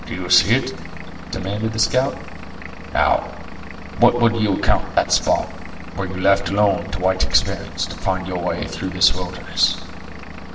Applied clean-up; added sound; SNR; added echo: none; Engine / Vehicle; 14 dB; reverberation time 0.8 s.